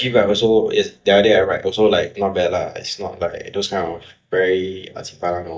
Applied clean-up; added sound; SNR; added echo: neural mask model DeepFilterNet 3.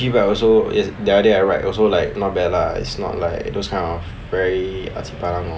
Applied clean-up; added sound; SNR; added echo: none; none; none; none.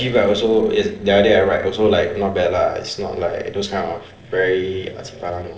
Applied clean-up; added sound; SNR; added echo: neural separator model SepFormer DNS4.